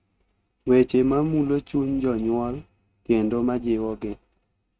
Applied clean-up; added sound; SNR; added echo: neural mask model RNNoise.